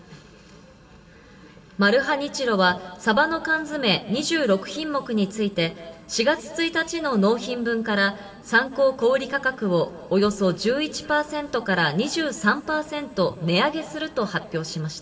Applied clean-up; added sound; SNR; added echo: none; none; none; reverberation time 2.4 s.